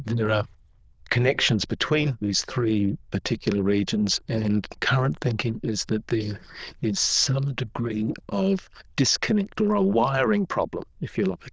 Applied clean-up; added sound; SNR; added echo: neural diffusion model UNIVERSE++.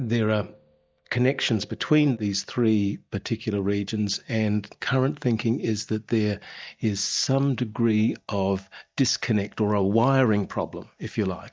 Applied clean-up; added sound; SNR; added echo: neural mask model DeepFilterNet 3.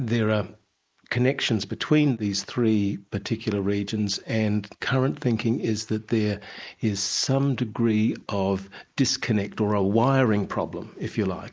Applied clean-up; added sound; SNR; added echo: neural mask model Resemble Enhance denoiser.